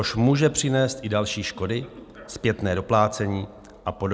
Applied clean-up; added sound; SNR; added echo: none; none; none; none.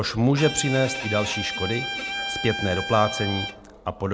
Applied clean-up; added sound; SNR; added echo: none; Bowed string instrument; 6 dB; none.